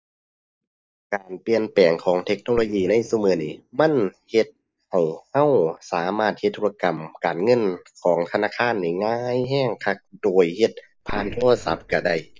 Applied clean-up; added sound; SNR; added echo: neural mask model DeepFilterNet 3.